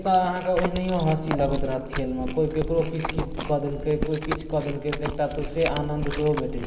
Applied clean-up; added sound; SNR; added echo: none; Chewing, mastication; 5 dB; reverberation time 0.7 s.